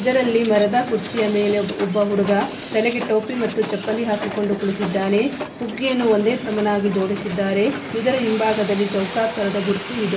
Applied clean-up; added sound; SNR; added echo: none; Hiss; 11 dB; reverberation time 2.0 s.